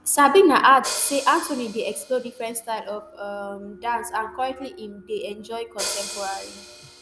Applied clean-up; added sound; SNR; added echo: none; Hi-hat; 14 dB; none.